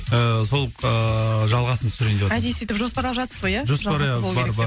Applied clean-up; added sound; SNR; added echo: none; none; none; none.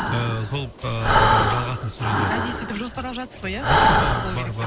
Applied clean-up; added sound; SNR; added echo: none; Breathing; -4 dB; none.